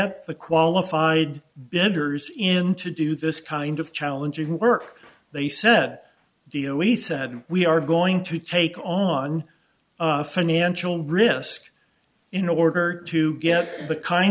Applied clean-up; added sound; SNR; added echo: none; none; none; none.